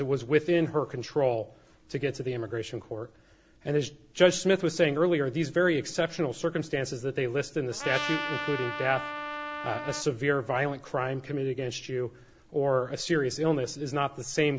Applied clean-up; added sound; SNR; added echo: none; Trumpet; 7 dB; none.